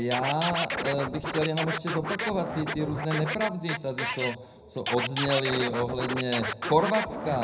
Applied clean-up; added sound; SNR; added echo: none; Scratching (performance technique); 4 dB; reverberation time 0.4 s.